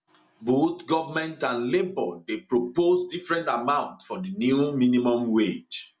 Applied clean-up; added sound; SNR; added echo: none; none; none; none.